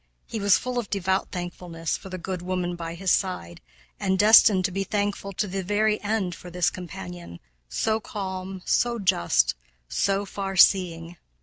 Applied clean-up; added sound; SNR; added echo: none; none; none; none.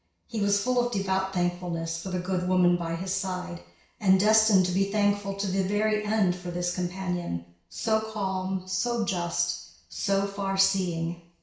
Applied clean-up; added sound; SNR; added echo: none; none; none; reverberation time 0.6 s.